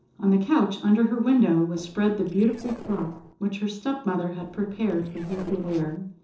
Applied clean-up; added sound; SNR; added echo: neural separator model SepFormer DNS4.